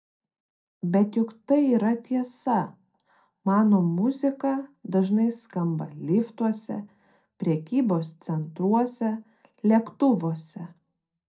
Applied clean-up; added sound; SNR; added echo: none; none; none; reverberation time 0.2 s.